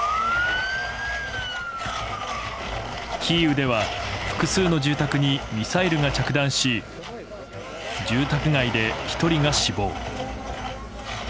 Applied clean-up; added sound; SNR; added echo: none; Domestic sounds, home sounds; 7 dB; none.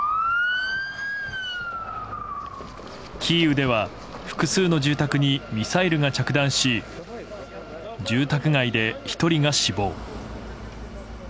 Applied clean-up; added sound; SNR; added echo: none; none; none; none.